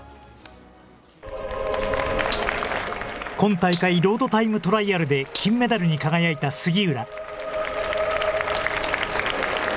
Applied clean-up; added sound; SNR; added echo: none; Gunshot, gunfire; 18 dB; none.